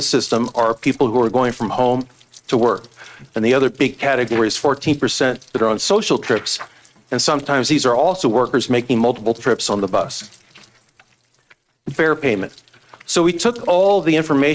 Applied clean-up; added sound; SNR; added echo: neural mask model RNNoise.